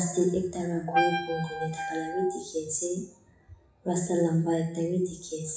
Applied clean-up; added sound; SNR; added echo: classical method WPE with log-MMSE.